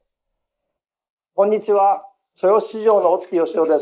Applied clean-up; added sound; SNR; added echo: neural mask model Resemble Enhance denoiser.